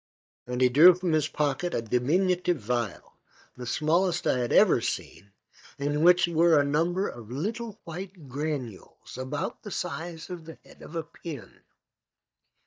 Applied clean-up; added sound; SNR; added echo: neural mask model DeepFilterNet 3.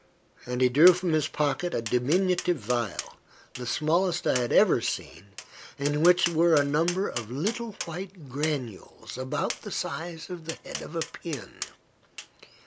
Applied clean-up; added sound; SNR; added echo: none; Tap; 14 dB; none.